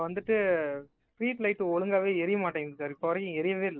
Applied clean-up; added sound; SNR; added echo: neural mask model DeepFilterNet 3.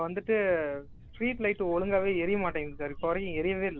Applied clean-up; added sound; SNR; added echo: none; Thunder; 13 dB; none.